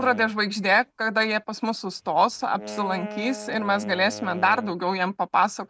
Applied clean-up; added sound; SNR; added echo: none; Wind instrument, woodwind instrument; 16 dB; none.